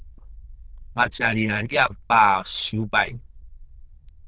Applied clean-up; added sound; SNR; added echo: neural diffusion model UNIVERSE++.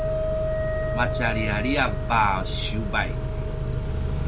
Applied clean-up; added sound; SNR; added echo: none; Idling / Accelerating, revving, vroom / Car + Wind instrument, woodwind instrument; -2 dB; none.